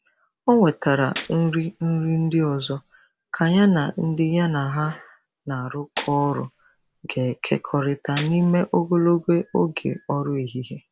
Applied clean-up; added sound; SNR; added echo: none; Gunshot, gunfire; 17 dB; none.